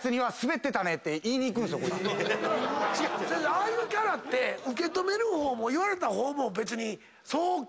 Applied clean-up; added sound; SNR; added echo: none; none; none; none.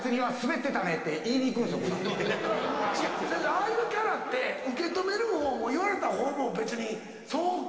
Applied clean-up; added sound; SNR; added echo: none; none; none; reverberation time 2.5 s.